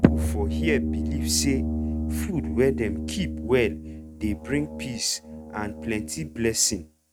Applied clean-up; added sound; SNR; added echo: neural mask model RNNoise.